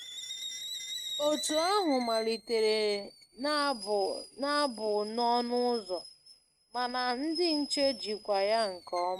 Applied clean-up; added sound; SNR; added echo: neural mask model RNNoise.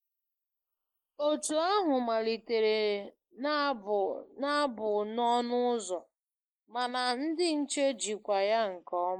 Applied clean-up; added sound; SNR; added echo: neural mask model Resemble Enhance denoiser.